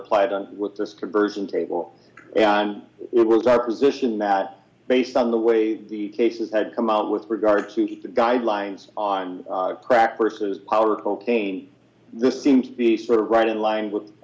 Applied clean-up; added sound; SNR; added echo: none; none; none; none.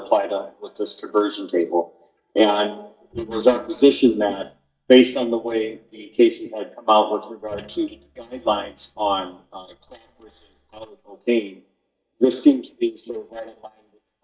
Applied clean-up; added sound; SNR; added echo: neural mask model DeepFilterNet 3.